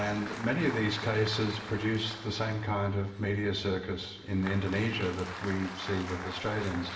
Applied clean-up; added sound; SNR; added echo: none; Applause; 12 dB; reverberation time 1.4 s.